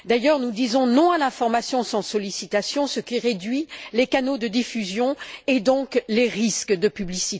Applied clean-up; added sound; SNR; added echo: none; none; none; none.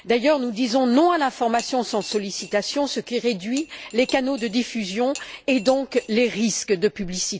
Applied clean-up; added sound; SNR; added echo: none; Cutlery, silverware / Dishes, pots, and pans; 19 dB; none.